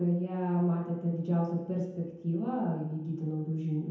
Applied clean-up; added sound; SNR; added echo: none; none; none; reverberation time 0.9 s.